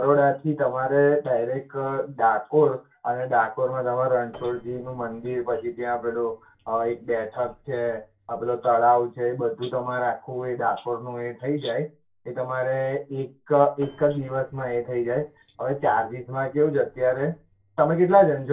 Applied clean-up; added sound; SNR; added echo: neural separator model SepFormer DNS4.